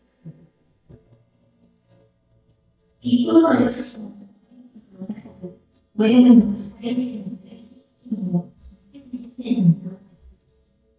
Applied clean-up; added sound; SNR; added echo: neural mask model DeepFilterNet 3.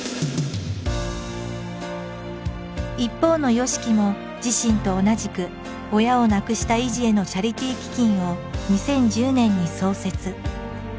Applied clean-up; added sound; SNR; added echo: none; none; none; none.